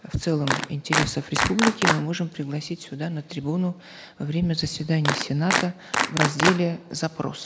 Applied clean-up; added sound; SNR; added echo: none; Clapping; 0 dB; none.